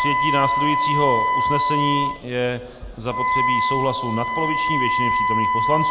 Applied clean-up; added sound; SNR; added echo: none; Wind instrument, woodwind instrument; -4 dB; none.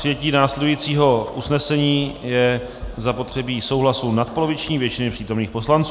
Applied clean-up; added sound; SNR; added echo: none; none; none; none.